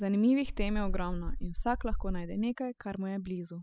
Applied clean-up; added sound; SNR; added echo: classical method spectral subtraction.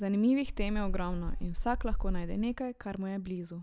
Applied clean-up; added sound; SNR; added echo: none; Meow; -1 dB; none.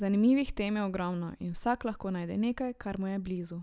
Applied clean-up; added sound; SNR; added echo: none; none; none; none.